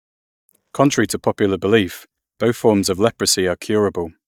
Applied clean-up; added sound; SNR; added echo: neural mask model DeepFilterNet 3.